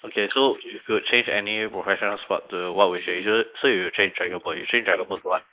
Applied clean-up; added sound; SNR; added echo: neural mask model Resemble Enhance denoiser.